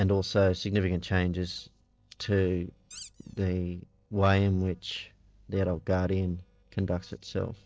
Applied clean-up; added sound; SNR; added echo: neural separator model SepFormer DNS4.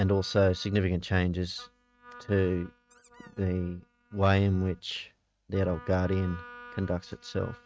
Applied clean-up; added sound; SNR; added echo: neural mask model RNNoise.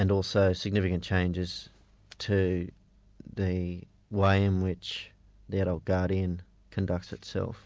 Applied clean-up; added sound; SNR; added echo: none; none; none; none.